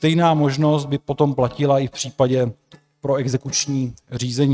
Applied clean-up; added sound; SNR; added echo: neural mask model RNNoise.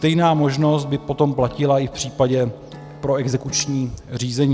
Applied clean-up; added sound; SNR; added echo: none; Acoustic guitar / Strum; 20 dB; none.